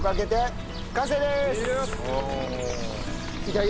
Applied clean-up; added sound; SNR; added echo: none; Bird; 4 dB; none.